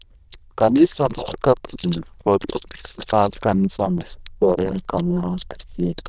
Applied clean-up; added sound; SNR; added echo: neural diffusion model UNIVERSE++.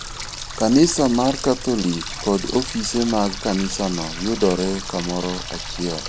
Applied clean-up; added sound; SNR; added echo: none; Water tap, faucet; 9 dB; none.